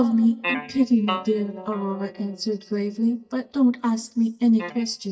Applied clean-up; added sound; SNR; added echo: neural mask model DeepFilterNet 3.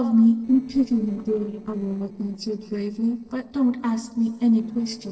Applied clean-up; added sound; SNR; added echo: neural separator model SepFormer DNS4.